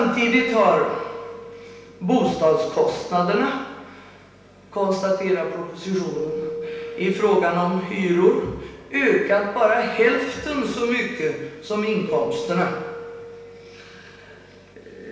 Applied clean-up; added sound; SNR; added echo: none; Keyboard (musical); 13 dB; reverberation time 0.9 s.